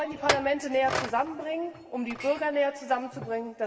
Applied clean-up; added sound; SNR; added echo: none; Chink, clink; 7 dB; reverberation time 3.0 s.